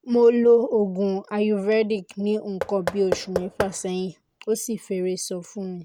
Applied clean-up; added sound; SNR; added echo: none; Knock / Wood; 9 dB; none.